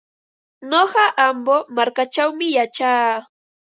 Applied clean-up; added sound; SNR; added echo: none; none; none; none.